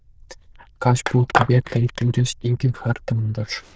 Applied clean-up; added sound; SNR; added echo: neural diffusion model UNIVERSE++.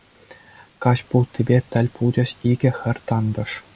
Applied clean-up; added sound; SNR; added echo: none; none; none; none.